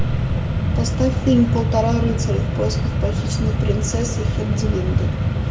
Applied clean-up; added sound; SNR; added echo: none; Mechanisms; -4 dB; reverberation time 0.6 s.